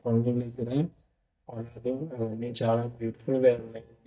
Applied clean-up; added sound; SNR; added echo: neural mask model DeepFilterNet 3.